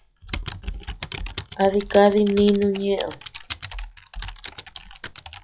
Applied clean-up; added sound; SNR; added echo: classical method log-MMSE.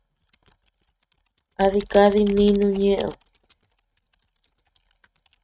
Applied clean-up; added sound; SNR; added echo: neural mask model RNNoise.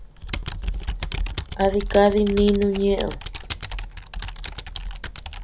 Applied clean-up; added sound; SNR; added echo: none; Computer keyboard; 6 dB; none.